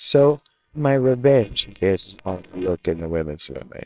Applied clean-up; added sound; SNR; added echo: neural separator model SepFormer WHAMR!.